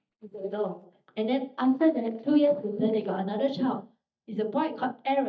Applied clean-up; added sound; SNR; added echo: neural mask model DeepFilterNet 3.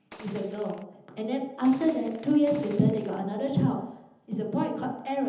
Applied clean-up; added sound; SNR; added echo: none; Gunshot, gunfire; 19 dB; reverberation time 0.9 s.